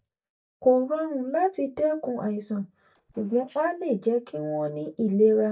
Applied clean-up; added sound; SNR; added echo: neural mask model DeepFilterNet 3.